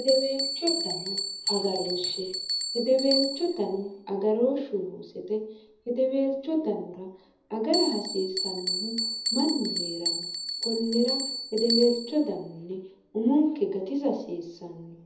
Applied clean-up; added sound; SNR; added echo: none; Bell; 5 dB; reverberation time 0.7 s.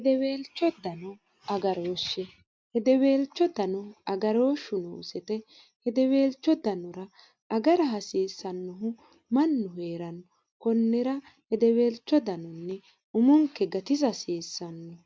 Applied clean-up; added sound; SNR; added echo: none; none; none; none.